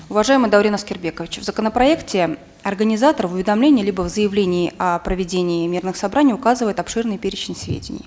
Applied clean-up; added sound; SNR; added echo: none; none; none; none.